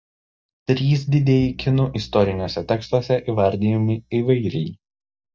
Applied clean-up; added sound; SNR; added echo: neural mask model DeepFilterNet 3.